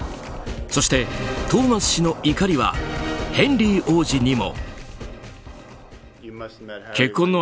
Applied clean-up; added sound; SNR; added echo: none; none; none; none.